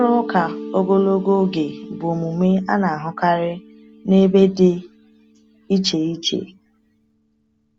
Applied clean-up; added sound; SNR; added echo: none; Mallet percussion; 16 dB; none.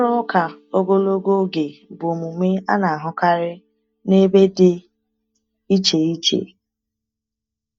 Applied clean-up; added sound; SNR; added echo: neural mask model DeepFilterNet 3.